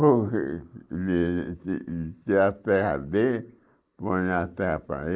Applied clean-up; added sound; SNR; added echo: neural mask model Resemble Enhance denoiser.